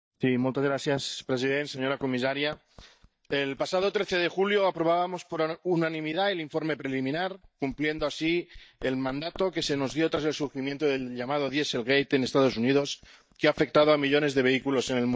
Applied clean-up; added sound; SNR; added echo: neural mask model DeepFilterNet 3.